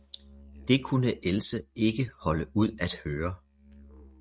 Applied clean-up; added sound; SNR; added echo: neural mask model RNNoise.